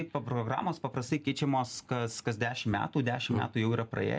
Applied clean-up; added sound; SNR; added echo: none; none; none; none.